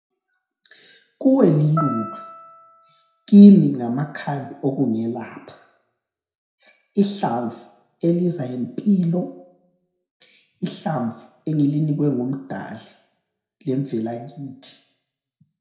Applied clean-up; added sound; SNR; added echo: none; Piano; 12 dB; reverberation time 0.6 s.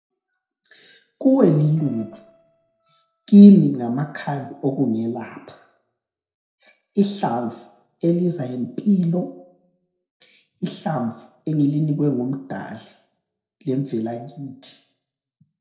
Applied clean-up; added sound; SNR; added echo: neural separator model SepFormer DNS4.